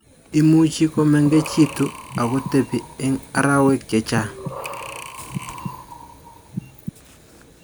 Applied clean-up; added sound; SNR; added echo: none; Breathing; 12 dB; none.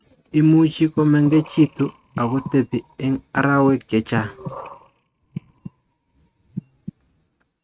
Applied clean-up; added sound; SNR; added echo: neural mask model RNNoise.